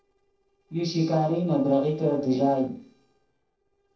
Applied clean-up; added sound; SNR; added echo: neural separator model SepFormer DNS4.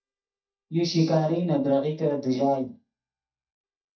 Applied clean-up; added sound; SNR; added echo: neural mask model DeepFilterNet 3.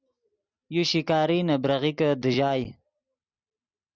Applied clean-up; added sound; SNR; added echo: none; none; none; none.